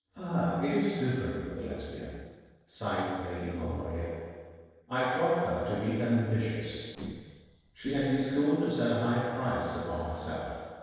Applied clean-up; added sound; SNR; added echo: neural separator model SepFormer DNS4.